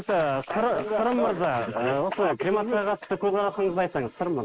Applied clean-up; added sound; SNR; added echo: neural mask model Resemble Enhance denoiser.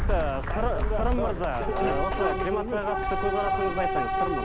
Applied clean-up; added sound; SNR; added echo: none; Subway, metro, underground / Train; -2 dB; none.